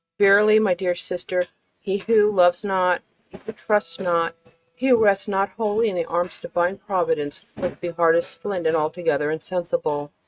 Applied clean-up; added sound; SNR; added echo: neural mask model RNNoise.